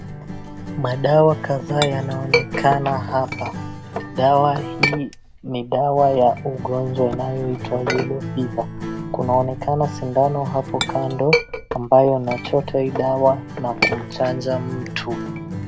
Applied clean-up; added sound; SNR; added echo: none; Acoustic guitar + Chink, clink; 6 dB; none.